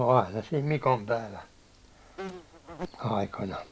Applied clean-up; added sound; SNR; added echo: none; Insect; 14 dB; none.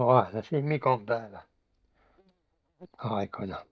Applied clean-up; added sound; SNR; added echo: neural mask model DeepFilterNet 3.